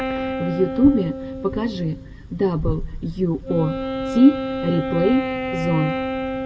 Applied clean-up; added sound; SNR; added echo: none; Wind instrument, woodwind instrument; 6 dB; reverberation time 0.2 s.